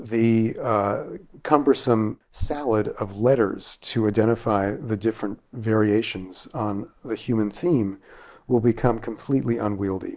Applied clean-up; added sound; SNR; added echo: none; none; none; none.